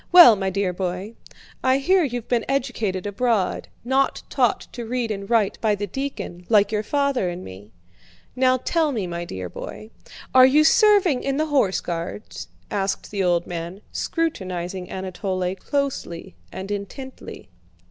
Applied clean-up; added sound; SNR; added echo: none; none; none; none.